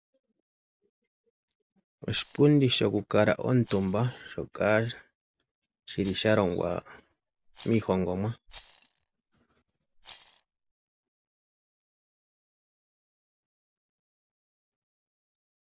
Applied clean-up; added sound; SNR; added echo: none; Rattle; 16 dB; none.